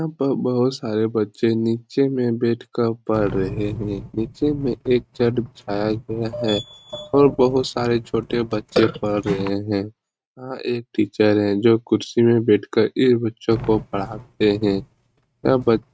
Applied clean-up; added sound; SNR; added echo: neural mask model RNNoise.